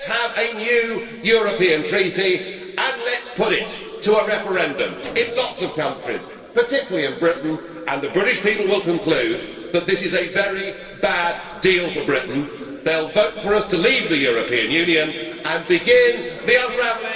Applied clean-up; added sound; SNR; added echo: neural separator model SepFormer DNS4.